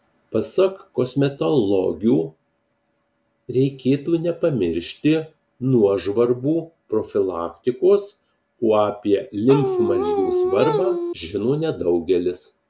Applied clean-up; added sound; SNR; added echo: none; Dog; 0 dB; none.